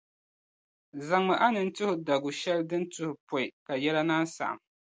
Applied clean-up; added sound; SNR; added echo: none; none; none; none.